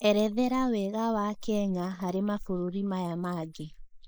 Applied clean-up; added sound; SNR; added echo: neural mask model Resemble Enhance denoiser.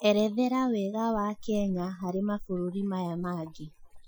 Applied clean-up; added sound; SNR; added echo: classical method Wiener filter.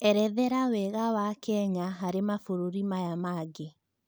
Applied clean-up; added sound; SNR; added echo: none; none; none; none.